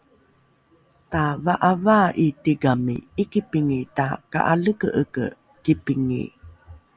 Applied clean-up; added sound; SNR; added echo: none; none; none; none.